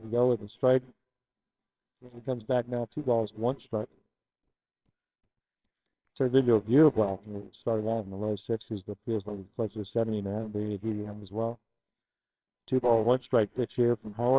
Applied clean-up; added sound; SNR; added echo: neural separator model SepFormer WHAMR!.